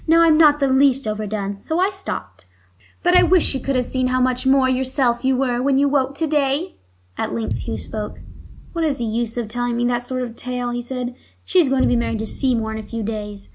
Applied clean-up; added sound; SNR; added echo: none; Boom; 13 dB; none.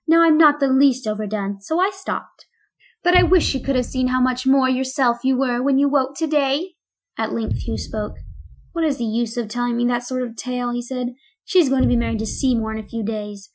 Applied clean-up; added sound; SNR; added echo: classical method Wiener filter.